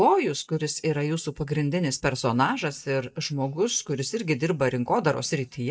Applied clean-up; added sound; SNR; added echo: neural mask model DeepFilterNet 3.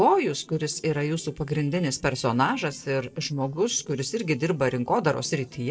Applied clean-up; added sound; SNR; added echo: neural separator model SepFormer DNS4.